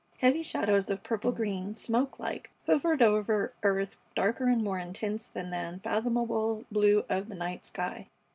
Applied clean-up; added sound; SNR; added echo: none; Snare drum; 20 dB; none.